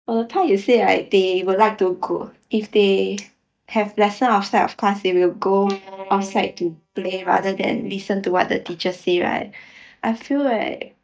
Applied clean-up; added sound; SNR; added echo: neural mask model DeepFilterNet 3.